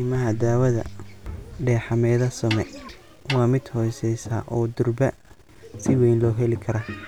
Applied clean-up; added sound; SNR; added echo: none; Snare drum; 13 dB; none.